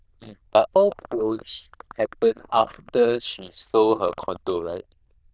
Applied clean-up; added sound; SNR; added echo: neural diffusion model UNIVERSE++.